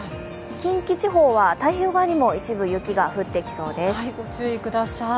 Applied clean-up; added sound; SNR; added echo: none; none; none; none.